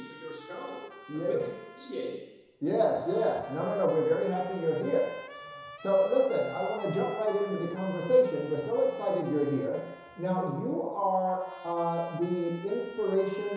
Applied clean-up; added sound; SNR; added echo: none; Trumpet; 18 dB; reverberation time 1.0 s.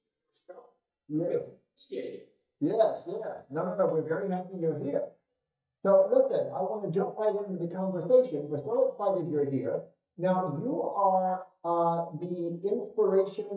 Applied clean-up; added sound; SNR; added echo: neural mask model DeepFilterNet 3.